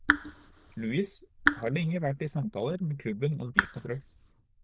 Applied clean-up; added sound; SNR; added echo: neural diffusion model UNIVERSE++.